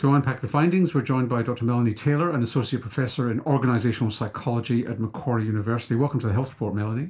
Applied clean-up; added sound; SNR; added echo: none; none; none; reverberation time 0.3 s.